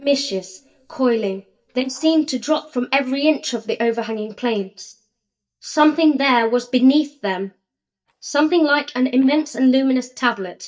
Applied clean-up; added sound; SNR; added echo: neural mask model DeepFilterNet 3.